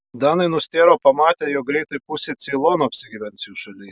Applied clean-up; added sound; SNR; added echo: none; none; none; none.